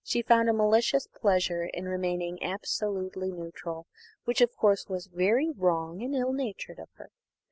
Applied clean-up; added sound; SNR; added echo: none; none; none; none.